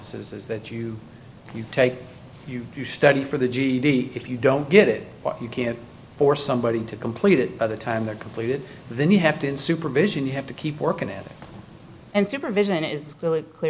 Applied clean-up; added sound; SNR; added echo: none; none; none; none.